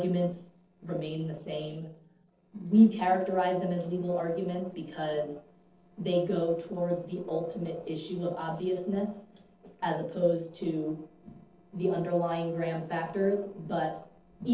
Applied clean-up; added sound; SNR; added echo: neural separator model SepFormer DNS4.